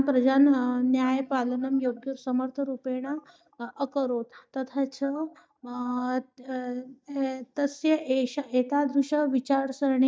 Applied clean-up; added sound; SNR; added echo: neural mask model DeepFilterNet 3.